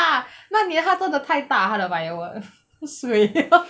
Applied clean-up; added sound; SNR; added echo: none; none; none; none.